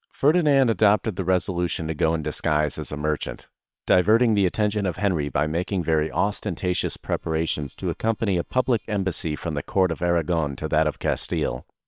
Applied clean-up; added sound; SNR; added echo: neural separator model SepFormer WHAM!.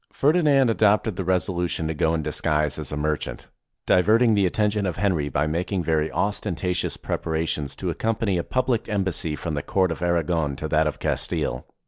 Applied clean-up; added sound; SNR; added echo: none; none; none; none.